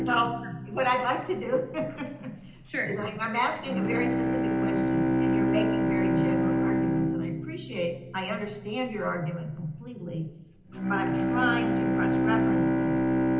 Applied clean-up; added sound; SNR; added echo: none; Bowed string instrument; -3 dB; reverberation time 0.8 s.